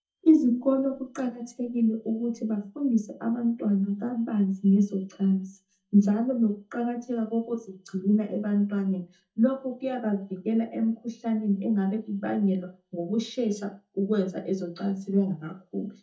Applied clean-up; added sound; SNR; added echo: neural mask model DeepFilterNet 3.